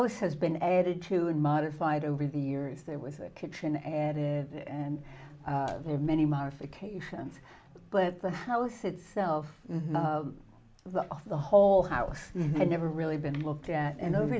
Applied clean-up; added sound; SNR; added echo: none; none; none; none.